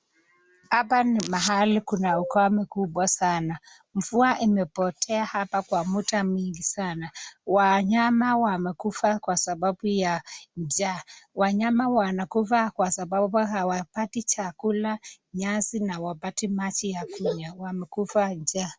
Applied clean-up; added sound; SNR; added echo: none; none; none; none.